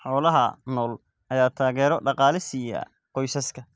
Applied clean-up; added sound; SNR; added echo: none; none; none; none.